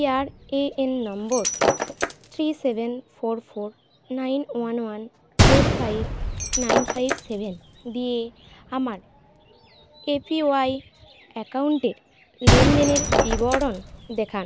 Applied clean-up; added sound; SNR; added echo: none; Gunshot, gunfire + Shatter; -1 dB; none.